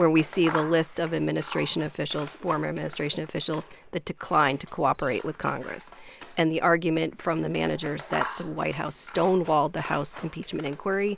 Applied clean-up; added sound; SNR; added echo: none; Rattle / Keys jangling + Scissors; 11 dB; none.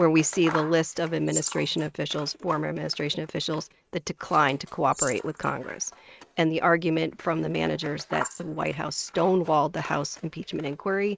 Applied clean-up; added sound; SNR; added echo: neural mask model RNNoise.